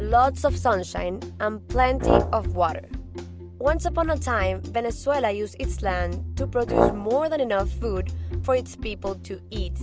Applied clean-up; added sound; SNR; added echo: none; Brass instrument; 0 dB; none.